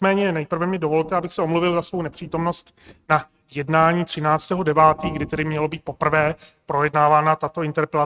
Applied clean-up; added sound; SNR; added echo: neural mask model RNNoise.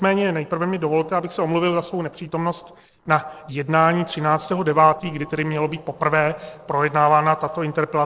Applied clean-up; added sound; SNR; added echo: neural separator model SepFormer DNS4.